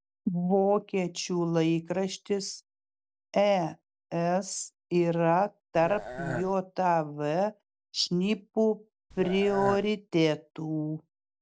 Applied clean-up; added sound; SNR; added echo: none; Burping, eructation; 9 dB; none.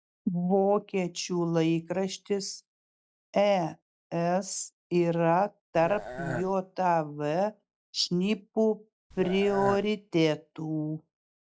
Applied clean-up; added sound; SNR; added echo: classical method log-MMSE.